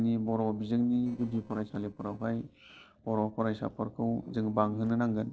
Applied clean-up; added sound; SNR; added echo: neural separator model SepFormer DNS4.